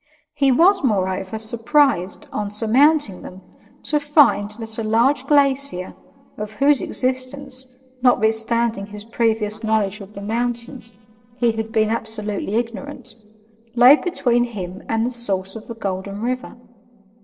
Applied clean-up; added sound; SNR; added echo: neural separator model SepFormer DNS4.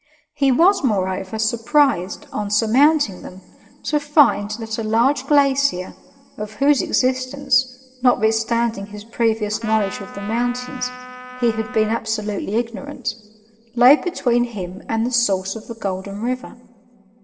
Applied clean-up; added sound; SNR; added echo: none; Trumpet; 14 dB; reverberation time 1.8 s.